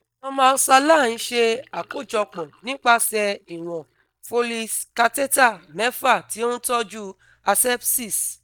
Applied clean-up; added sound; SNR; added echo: neural mask model DeepFilterNet 3.